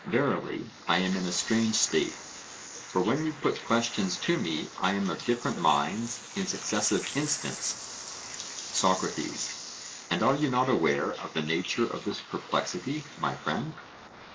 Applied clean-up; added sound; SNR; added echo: neural mask model Resemble Enhance denoiser.